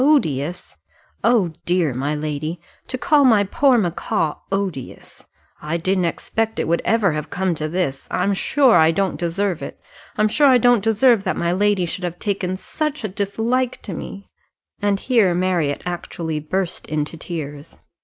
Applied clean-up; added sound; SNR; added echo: none; none; none; none.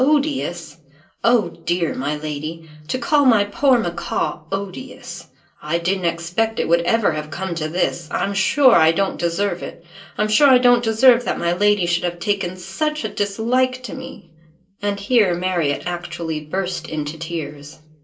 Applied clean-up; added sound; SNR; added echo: none; none; none; reverberation time 0.2 s.